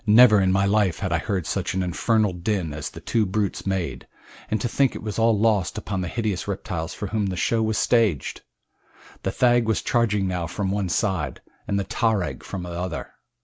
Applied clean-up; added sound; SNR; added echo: none; none; none; none.